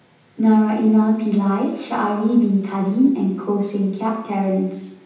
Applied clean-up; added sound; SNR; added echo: none; none; none; reverberation time 0.9 s.